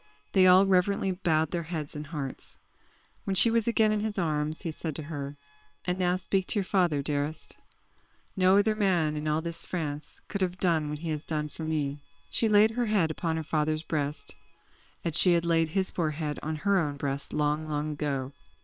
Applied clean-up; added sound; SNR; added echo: neural separator model SepFormer WHAM!.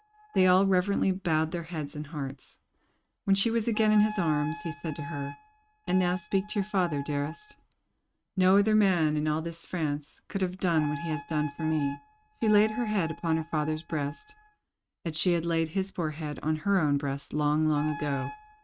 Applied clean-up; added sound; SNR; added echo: neural mask model RNNoise.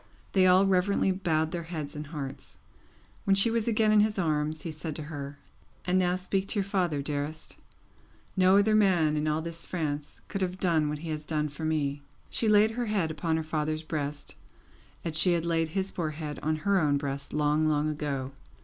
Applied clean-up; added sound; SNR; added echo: none; none; none; none.